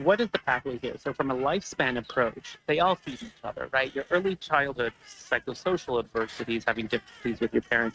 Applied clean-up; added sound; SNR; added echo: neural mask model RNNoise.